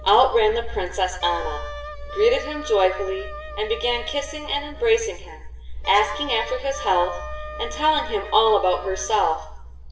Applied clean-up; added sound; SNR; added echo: none; Wind instrument, woodwind instrument; 14 dB; reverberation time 0.6 s.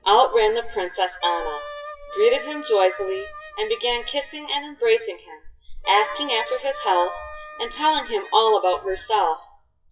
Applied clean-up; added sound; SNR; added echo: classical method WPE with log-MMSE.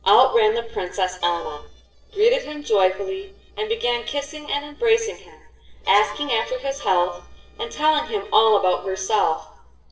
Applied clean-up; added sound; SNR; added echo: neural separator model SepFormer DNS4.